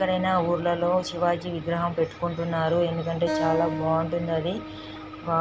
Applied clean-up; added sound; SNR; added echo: none; Acoustic guitar; 10 dB; none.